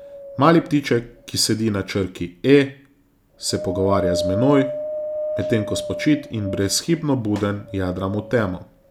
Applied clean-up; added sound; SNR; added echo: none; Wind; 9 dB; none.